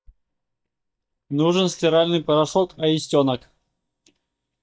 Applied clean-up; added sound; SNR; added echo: neural mask model DeepFilterNet 3.